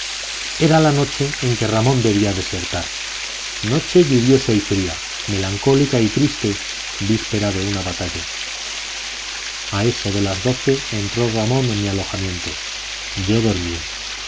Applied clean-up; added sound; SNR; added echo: none; Water; 7 dB; none.